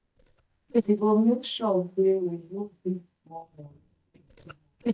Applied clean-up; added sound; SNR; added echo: neural mask model DeepFilterNet 3.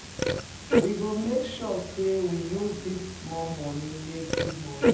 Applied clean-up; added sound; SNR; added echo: none; Burping, eructation; -1 dB; reverberation time 0.8 s.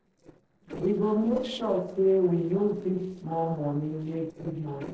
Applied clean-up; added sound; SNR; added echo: neural separator model SepFormer DNS4.